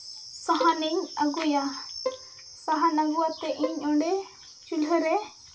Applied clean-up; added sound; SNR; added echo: none; Bowed string instrument; 12 dB; reverberation time 0.2 s.